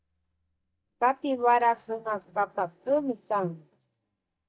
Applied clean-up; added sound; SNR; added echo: neural mask model DeepFilterNet 3.